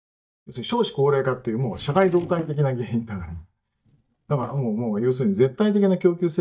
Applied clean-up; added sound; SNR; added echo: neural mask model DeepFilterNet 3.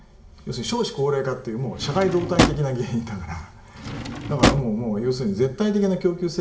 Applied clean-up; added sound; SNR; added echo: none; Drawer open or close; 0 dB; reverberation time 1.5 s.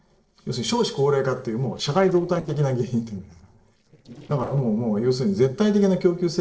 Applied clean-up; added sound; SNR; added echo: neural separator model SepFormer DNS4.